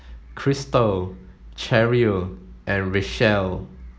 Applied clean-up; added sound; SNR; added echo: none; none; none; none.